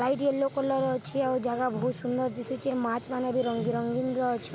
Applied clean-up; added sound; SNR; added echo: none; none; none; none.